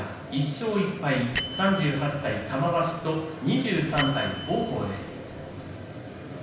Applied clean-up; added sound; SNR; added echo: none; Bell; 11 dB; reverberation time 0.9 s.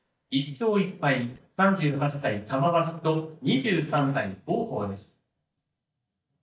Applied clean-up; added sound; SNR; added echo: neural mask model DeepFilterNet 3.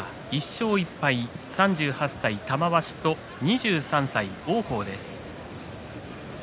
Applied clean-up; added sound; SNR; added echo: none; none; none; none.